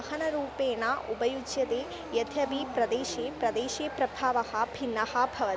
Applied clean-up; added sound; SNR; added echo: none; Dog; 15 dB; none.